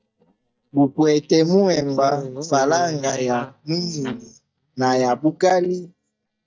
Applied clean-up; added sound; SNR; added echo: neural mask model DeepFilterNet 3.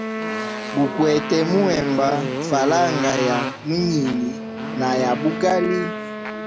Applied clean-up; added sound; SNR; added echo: none; Wind instrument, woodwind instrument + Motorcycle; 5 dB; none.